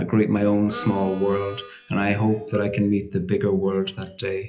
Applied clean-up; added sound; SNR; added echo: classical method WPE with log-MMSE.